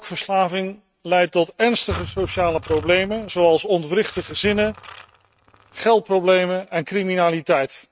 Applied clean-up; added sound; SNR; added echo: neural mask model RNNoise.